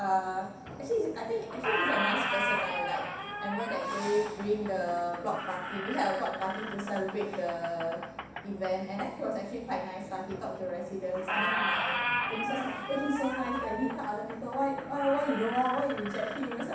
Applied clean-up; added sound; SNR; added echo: none; Squeak; 3 dB; reverberation time 0.7 s.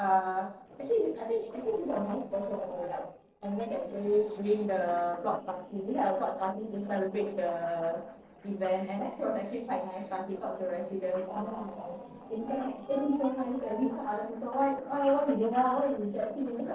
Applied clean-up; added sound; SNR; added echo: neural separator model SepFormer DNS4.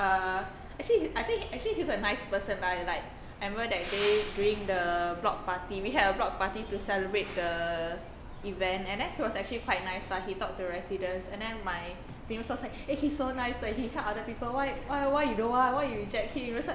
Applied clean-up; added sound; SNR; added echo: none; none; none; none.